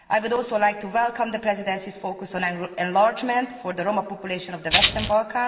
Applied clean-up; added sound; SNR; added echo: none; Rattle (instrument); -3 dB; reverberation time 1.6 s.